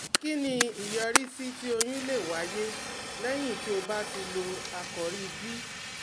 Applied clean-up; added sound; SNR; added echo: none; Fire; 0 dB; none.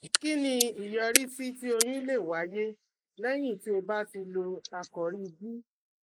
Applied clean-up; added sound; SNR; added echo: neural mask model Resemble Enhance denoiser.